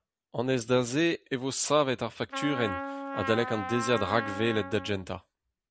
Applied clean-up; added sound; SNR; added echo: none; Trumpet; 8 dB; none.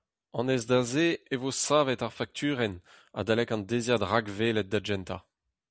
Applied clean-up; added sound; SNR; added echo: none; none; none; none.